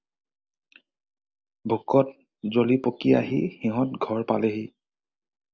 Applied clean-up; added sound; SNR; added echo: none; none; none; none.